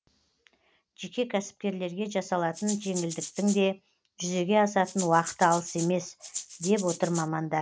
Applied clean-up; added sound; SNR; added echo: none; Rattle (instrument); 10 dB; none.